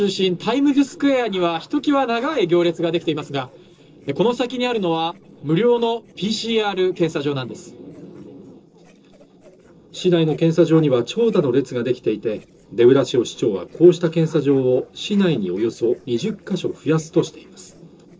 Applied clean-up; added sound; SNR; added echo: neural separator model SepFormer DNS4.